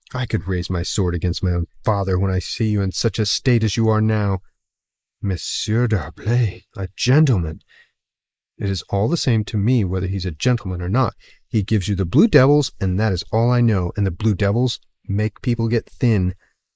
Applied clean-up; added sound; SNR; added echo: neural mask model Resemble Enhance denoiser.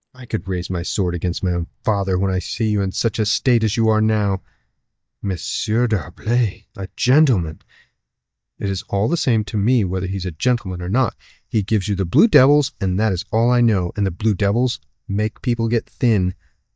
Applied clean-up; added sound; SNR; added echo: neural mask model DeepFilterNet 3.